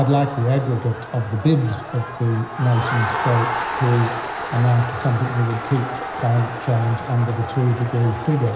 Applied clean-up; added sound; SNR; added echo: none; Crowd; 8 dB; reverberation time 0.9 s.